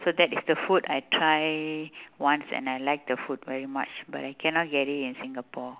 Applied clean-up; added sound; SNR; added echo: none; none; none; none.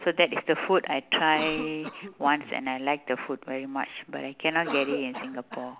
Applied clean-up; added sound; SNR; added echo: none; Cough; 14 dB; none.